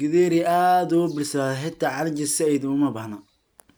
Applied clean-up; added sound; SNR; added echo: none; none; none; none.